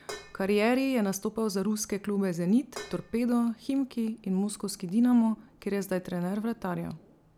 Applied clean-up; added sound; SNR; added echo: none; Dishes, pots, and pans; 16 dB; none.